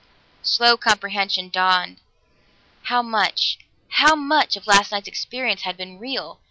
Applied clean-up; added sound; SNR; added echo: none; none; none; none.